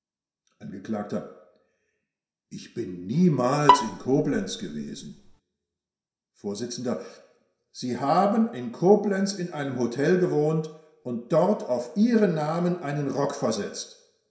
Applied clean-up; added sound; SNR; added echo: none; Bowed string instrument; 0 dB; reverberation time 0.7 s.